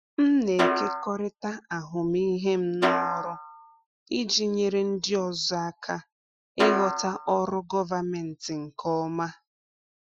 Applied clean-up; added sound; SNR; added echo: classical method Wiener filter.